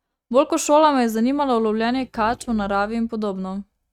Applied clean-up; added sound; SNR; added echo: neural mask model RNNoise.